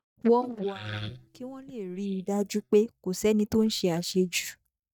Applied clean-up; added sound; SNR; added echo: neural mask model DeepFilterNet 3.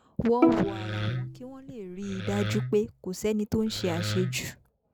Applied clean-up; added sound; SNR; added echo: none; Wood + Bowed string instrument; 1 dB; none.